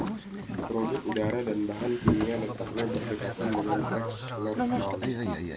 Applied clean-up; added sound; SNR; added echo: none; Boat, Water vehicle; 0 dB; none.